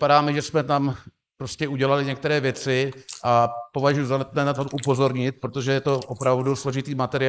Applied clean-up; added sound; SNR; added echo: neural mask model Resemble Enhance denoiser.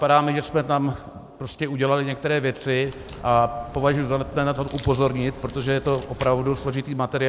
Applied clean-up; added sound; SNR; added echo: none; Crack; 15 dB; none.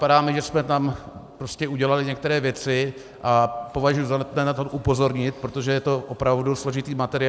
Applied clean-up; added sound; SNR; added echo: none; none; none; none.